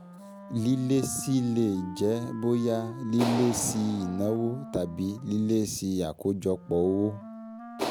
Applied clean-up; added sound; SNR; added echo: none; Wind instrument, woodwind instrument + Clapping; 12 dB; none.